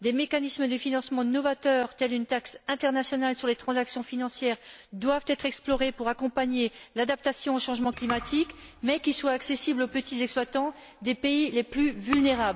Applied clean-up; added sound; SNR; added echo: none; none; none; none.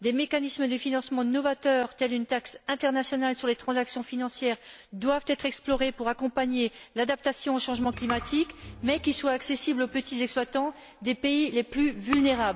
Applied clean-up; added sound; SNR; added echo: none; Bowed string instrument; 19 dB; none.